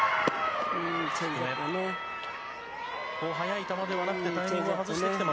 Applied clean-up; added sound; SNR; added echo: none; Wind instrument, woodwind instrument; 19 dB; none.